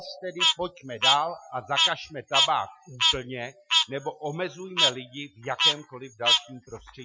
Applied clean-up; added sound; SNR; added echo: classical method Wiener filter.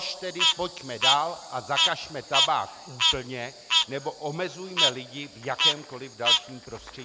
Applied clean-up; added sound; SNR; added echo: none; Frog; -4 dB; none.